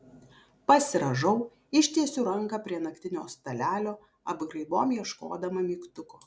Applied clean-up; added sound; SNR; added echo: none; none; none; none.